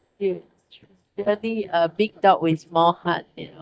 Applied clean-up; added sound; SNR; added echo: neural mask model DeepFilterNet 3.